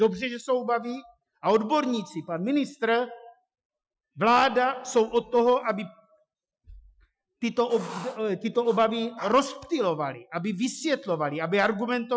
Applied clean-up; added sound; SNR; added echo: classical method Wiener filter.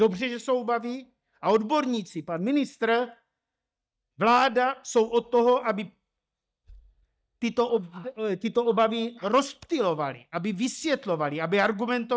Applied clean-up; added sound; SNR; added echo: neural mask model DeepFilterNet 3.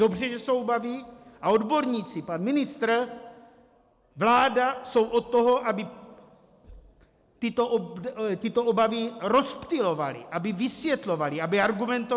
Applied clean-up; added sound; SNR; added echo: none; none; none; none.